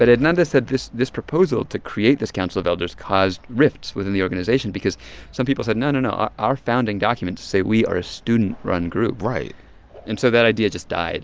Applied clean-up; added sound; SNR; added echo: none; none; none; none.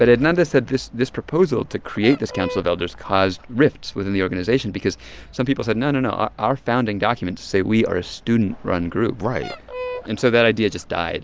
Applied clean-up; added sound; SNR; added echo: none; Fowl; 14 dB; none.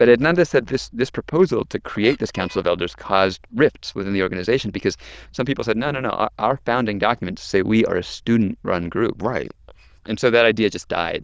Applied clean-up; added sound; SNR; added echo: neural diffusion model UNIVERSE++.